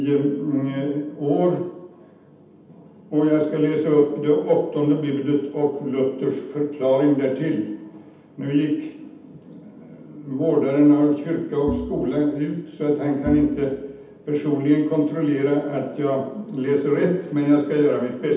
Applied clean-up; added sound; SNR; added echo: none; Bowed string instrument; 11 dB; reverberation time 0.8 s.